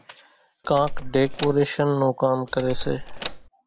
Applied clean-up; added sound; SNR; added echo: none; Door; 6 dB; none.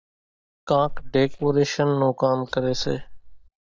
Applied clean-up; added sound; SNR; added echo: neural mask model DeepFilterNet 3.